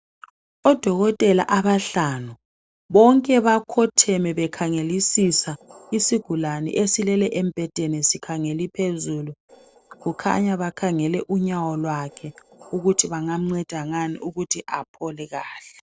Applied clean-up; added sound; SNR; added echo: neural separator model SepFormer DNS4.